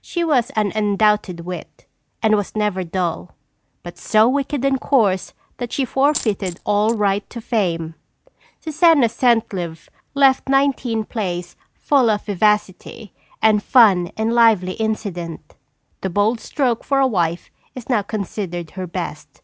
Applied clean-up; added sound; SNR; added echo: none; Coin (dropping); 14 dB; none.